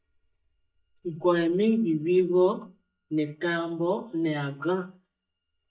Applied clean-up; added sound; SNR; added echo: neural mask model DeepFilterNet 3.